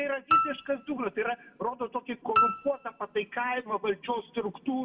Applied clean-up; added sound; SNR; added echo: none; Piano; -1 dB; reverberation time 0.6 s.